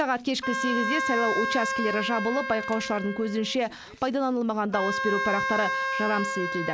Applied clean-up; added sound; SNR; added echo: none; Wind instrument, woodwind instrument; 3 dB; none.